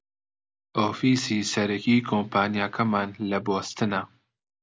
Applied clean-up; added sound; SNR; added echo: none; none; none; none.